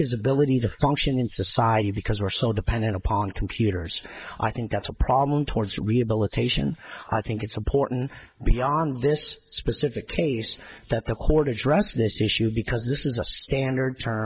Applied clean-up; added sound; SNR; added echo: neural mask model Resemble Enhance denoiser.